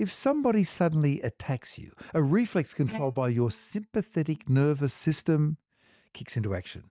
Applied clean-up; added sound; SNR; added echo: neural mask model DeepFilterNet 3.